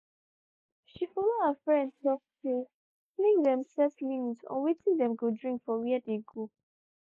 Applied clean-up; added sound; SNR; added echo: neural mask model Resemble Enhance denoiser.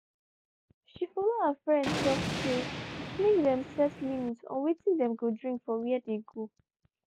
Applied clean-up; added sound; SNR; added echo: none; Thunder; 5 dB; none.